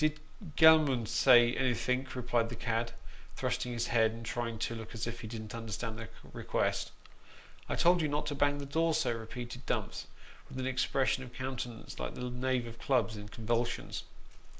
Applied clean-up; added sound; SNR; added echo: none; none; none; none.